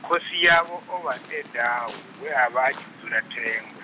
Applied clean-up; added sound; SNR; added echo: none; Waves, surf; 18 dB; none.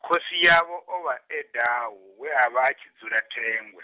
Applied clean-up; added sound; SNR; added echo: none; none; none; none.